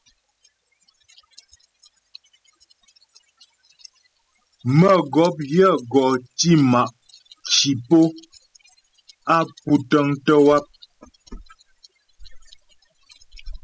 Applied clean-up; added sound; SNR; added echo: classical method spectral subtraction.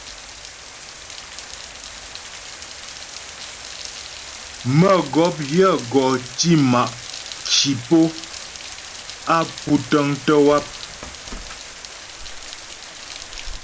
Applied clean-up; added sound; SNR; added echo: none; Rain; 13 dB; none.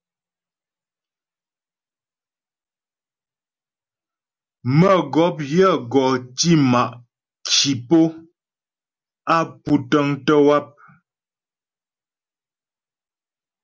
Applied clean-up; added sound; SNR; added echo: none; none; none; none.